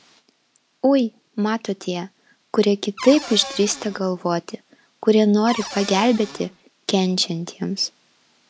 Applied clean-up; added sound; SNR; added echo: none; Cupboard open or close / Door; 12 dB; none.